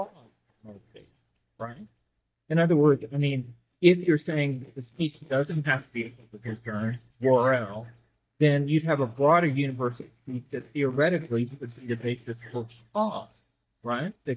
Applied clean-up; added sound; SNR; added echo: neural mask model DeepFilterNet 3.